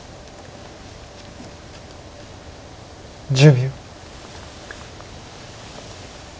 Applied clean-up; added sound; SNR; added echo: none; none; none; none.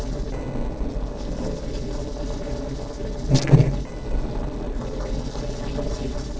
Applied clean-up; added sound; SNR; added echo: neural separator model SepFormer DNS4.